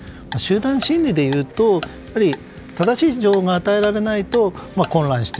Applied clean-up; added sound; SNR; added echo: none; Electric guitar + Tick-tock; 17 dB; none.